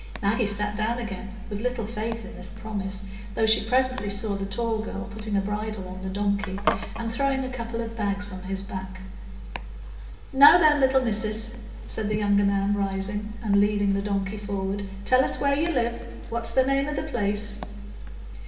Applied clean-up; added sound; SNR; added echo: none; Domestic sounds, home sounds; 16 dB; reverberation time 2.5 s.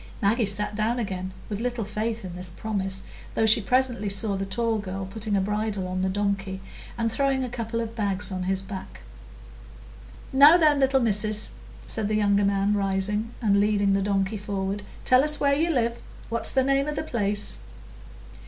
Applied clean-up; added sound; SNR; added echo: none; none; none; none.